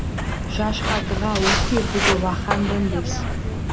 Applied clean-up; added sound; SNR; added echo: none; Walk, footsteps; -2 dB; none.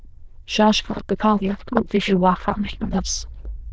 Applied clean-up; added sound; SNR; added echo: neural diffusion model UNIVERSE++.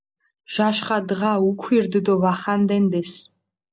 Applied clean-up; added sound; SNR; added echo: none; none; none; none.